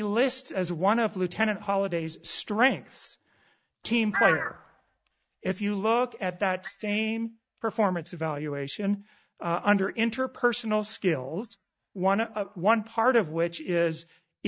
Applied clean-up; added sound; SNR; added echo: neural mask model DeepFilterNet 3.